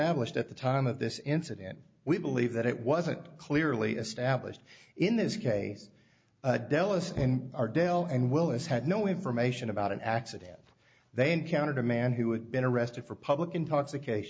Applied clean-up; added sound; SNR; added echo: none; none; none; none.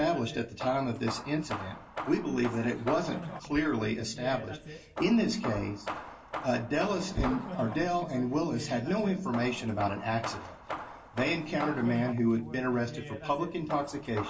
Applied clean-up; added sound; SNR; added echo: none; Hammer / Wood; 10 dB; reverberation time 0.2 s.